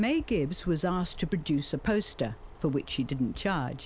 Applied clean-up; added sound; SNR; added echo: none; Cricket; 14 dB; none.